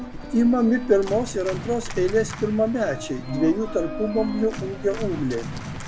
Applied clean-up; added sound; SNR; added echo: none; Organ + Livestock, farm animals, working animals; 8 dB; none.